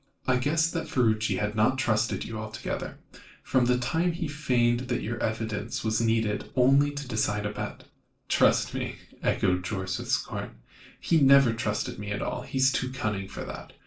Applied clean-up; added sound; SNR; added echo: none; none; none; reverberation time 0.3 s.